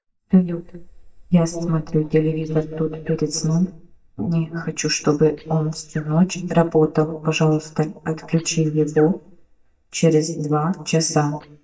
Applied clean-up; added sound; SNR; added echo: neural mask model DeepFilterNet 3.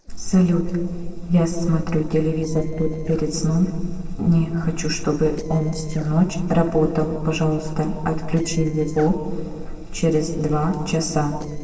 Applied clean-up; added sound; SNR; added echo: neural separator model SepFormer DNS4.